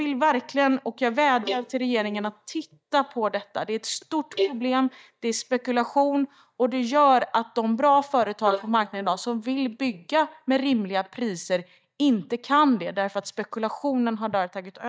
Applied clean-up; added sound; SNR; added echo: neural mask model DeepFilterNet 3.